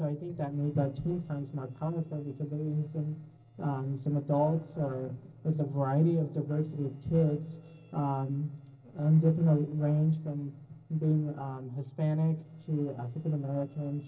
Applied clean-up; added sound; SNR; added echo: neural separator model SepFormer DNS4.